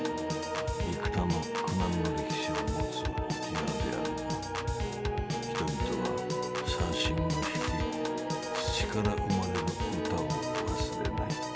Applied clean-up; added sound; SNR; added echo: none; Piano / Organ; -4 dB; none.